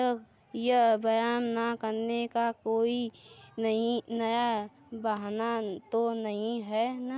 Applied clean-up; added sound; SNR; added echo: none; none; none; none.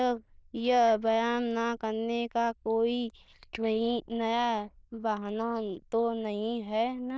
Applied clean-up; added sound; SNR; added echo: neural diffusion model UNIVERSE++.